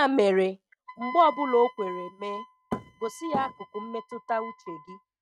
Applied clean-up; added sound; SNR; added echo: neural mask model RNNoise.